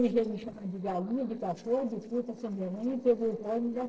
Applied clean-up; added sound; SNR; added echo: neural separator model SepFormer DNS4.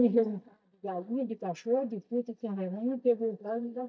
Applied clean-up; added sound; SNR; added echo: neural mask model DeepFilterNet 3.